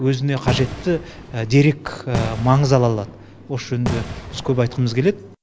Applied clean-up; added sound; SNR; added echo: none; Fireworks; 10 dB; none.